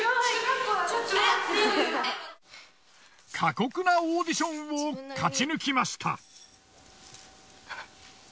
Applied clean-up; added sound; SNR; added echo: none; none; none; none.